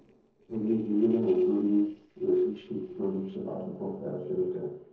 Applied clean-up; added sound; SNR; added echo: neural separator model SepFormer DNS4.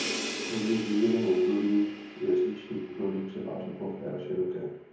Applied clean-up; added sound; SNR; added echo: none; Crash cymbal; 10 dB; reverberation time 1.0 s.